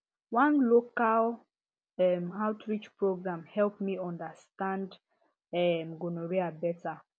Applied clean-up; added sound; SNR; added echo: none; none; none; none.